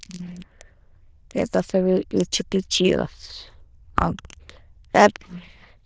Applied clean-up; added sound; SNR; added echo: neural diffusion model UNIVERSE++.